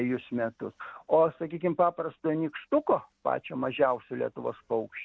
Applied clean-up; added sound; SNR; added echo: none; none; none; none.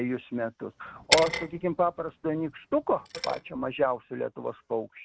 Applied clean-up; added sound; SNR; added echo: neural mask model RNNoise.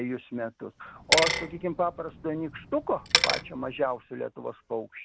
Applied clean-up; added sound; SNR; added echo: none; Bicycle; -1 dB; none.